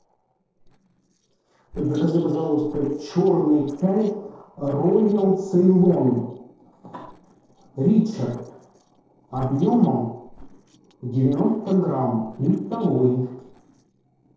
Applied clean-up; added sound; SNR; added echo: neural separator model SepFormer DNS4.